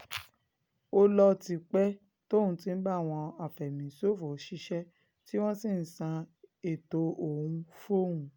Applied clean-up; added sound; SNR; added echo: none; none; none; none.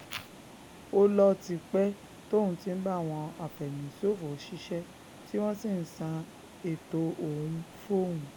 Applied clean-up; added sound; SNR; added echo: none; Water; 18 dB; none.